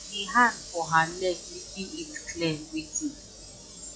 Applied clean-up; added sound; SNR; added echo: classical method log-MMSE.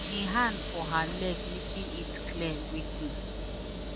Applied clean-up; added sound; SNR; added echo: none; Sliding door / Hiss; -4 dB; none.